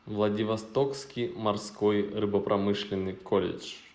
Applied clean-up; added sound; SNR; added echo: none; none; none; none.